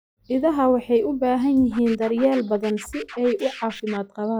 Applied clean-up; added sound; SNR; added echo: classical method log-MMSE.